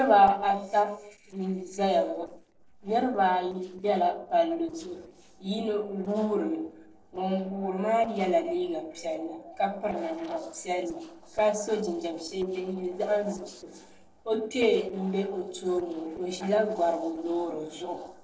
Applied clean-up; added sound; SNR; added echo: neural separator model SepFormer DNS4.